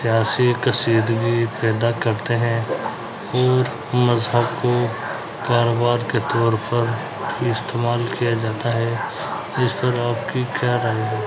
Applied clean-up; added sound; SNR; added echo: none; none; none; none.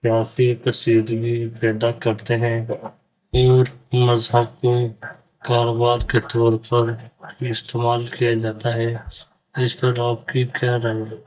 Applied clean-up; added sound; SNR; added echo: neural mask model DeepFilterNet 3.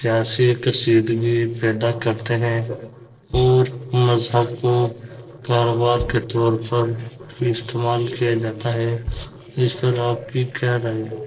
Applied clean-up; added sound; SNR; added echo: neural separator model SepFormer DNS4.